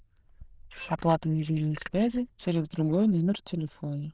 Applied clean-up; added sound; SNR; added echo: neural diffusion model UNIVERSE++.